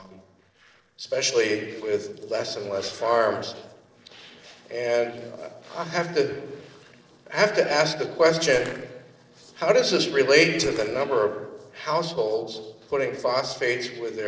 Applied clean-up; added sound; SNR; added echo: neural separator model SepFormer DNS4.